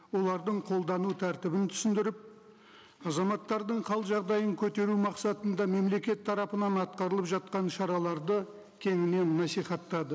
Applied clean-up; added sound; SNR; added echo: none; none; none; none.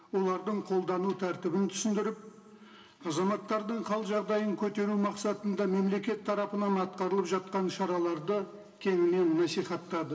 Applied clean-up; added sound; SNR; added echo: none; none; none; reverberation time 1.7 s.